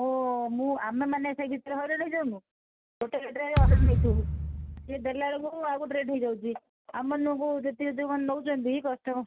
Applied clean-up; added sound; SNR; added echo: none; Thump, thud; -4 dB; none.